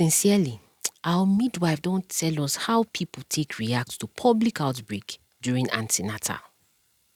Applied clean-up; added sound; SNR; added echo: none; none; none; none.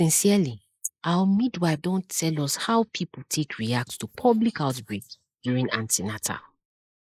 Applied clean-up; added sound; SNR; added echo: neural mask model Resemble Enhance denoiser.